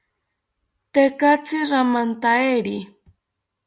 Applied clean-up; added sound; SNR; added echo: none; none; none; none.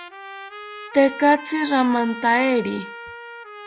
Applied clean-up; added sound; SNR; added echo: none; Trumpet; 14 dB; none.